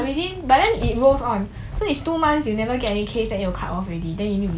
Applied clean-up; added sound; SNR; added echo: none; Rattle (instrument); 11 dB; none.